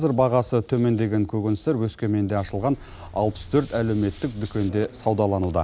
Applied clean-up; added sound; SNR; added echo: none; none; none; none.